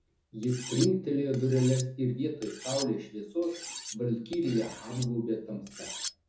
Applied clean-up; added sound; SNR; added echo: none; Cutlery, silverware; 12 dB; reverberation time 0.5 s.